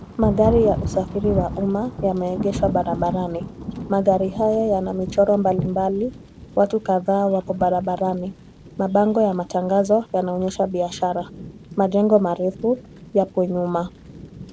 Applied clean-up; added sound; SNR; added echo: none; Thunder / Rain; 11 dB; none.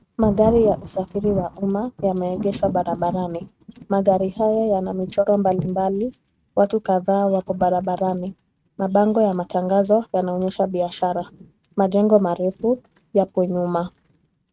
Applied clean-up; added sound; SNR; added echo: neural mask model RNNoise.